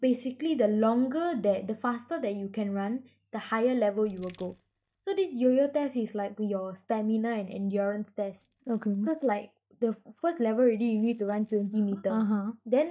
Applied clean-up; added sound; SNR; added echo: neural mask model DeepFilterNet 3.